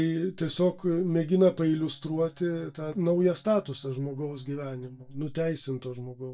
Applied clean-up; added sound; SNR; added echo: neural mask model DeepFilterNet 3.